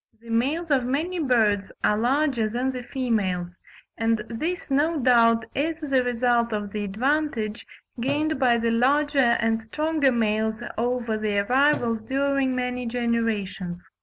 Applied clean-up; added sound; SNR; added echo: none; Drum; 19 dB; none.